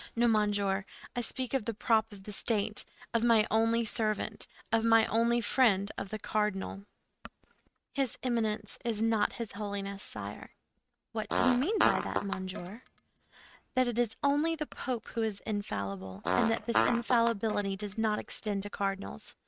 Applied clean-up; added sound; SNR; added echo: neural mask model RNNoise.